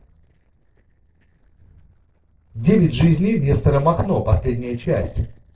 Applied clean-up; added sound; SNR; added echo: neural separator model SepFormer DNS4.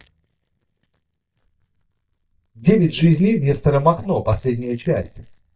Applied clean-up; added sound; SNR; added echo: neural mask model DeepFilterNet 3.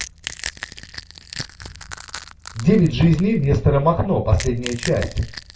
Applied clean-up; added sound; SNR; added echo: none; Crack / Crushing; 15 dB; reverberation time 0.3 s.